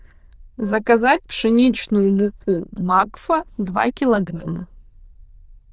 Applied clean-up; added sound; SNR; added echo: neural diffusion model UNIVERSE++.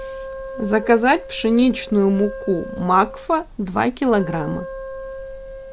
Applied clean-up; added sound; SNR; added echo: none; Wind instrument, woodwind instrument; 13 dB; none.